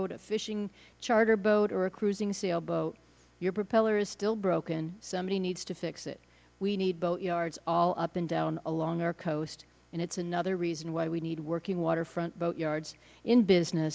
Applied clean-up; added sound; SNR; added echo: none; none; none; none.